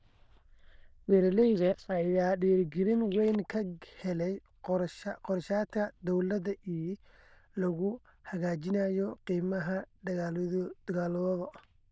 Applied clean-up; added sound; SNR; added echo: neural diffusion model UNIVERSE++.